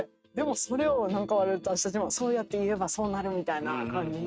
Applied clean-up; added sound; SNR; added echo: neural mask model RNNoise.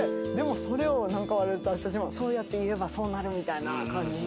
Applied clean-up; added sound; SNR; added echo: none; Guitar; 8 dB; none.